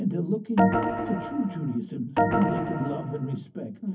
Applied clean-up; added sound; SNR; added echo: none; Organ; -1 dB; reverberation time 0.3 s.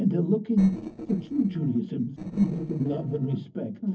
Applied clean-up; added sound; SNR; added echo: neural separator model SepFormer DNS4.